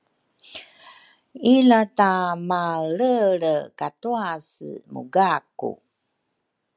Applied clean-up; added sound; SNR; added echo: none; none; none; none.